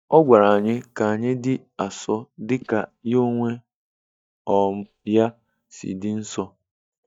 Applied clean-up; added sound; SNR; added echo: neural mask model DeepFilterNet 3.